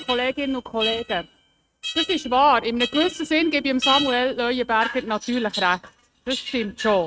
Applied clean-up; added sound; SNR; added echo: neural mask model RNNoise.